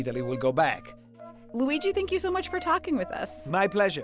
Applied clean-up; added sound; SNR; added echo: none; Wind instrument, woodwind instrument; 18 dB; none.